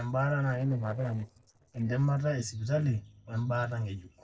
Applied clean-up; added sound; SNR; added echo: neural separator model SepFormer DNS4.